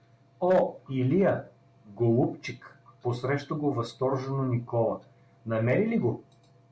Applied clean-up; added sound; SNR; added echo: none; none; none; none.